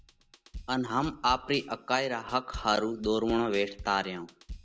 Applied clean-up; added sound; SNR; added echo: none; Drum kit; 16 dB; none.